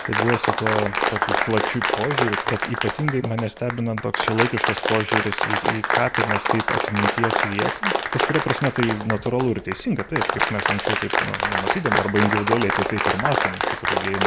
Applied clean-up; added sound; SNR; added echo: none; Applause; -2 dB; none.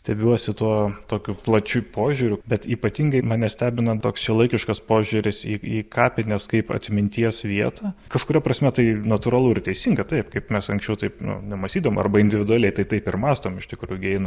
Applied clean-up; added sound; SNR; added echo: none; none; none; none.